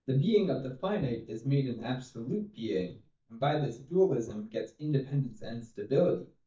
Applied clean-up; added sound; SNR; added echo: neural mask model DeepFilterNet 3.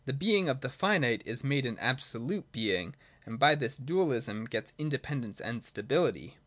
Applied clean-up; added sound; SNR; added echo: none; none; none; none.